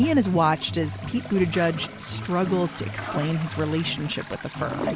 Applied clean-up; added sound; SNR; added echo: none; Toilet flush; 12 dB; none.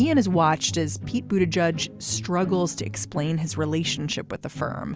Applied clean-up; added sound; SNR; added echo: none; none; none; none.